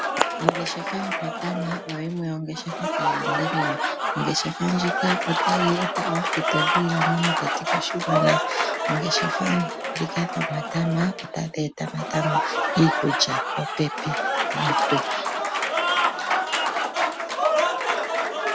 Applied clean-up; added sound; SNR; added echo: none; Applause / Crowd; -2 dB; none.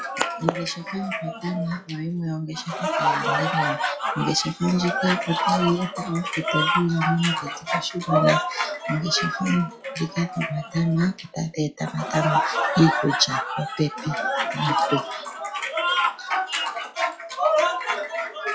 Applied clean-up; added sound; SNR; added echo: classical method log-MMSE.